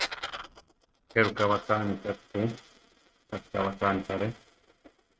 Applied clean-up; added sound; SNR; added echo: neural mask model RNNoise.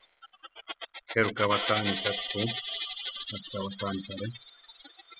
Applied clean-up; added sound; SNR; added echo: classical method spectral subtraction.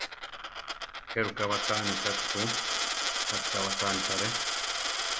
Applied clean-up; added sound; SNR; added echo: none; Coin (dropping); -4 dB; none.